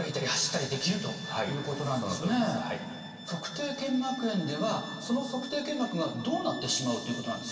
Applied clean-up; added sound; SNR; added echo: none; Bowed string instrument; 14 dB; reverberation time 2.6 s.